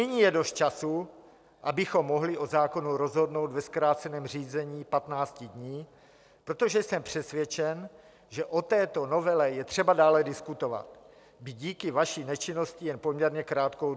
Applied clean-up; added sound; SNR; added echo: none; none; none; none.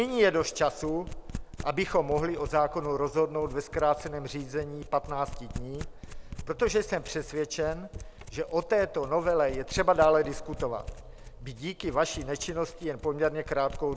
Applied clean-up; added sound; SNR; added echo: none; Domestic sounds, home sounds; 12 dB; none.